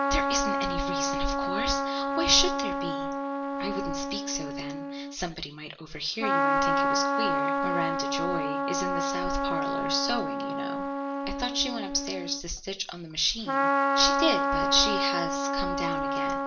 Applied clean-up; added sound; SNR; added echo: none; Trumpet; -3 dB; reverberation time 0.4 s.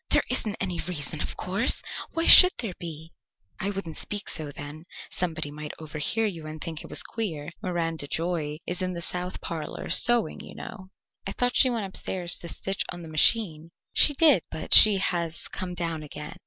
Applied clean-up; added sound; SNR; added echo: none; none; none; none.